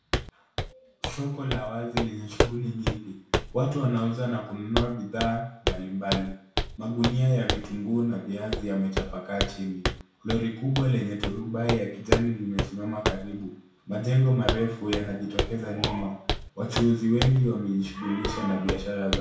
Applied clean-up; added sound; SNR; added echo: none; Walk, footsteps; 4 dB; reverberation time 0.6 s.